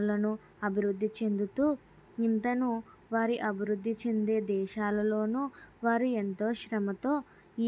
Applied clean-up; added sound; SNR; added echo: none; none; none; none.